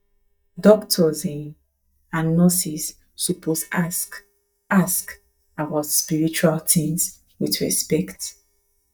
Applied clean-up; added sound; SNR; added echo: neural mask model DeepFilterNet 3.